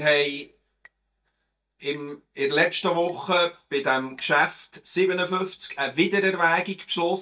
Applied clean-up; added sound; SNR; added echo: neural mask model DeepFilterNet 3.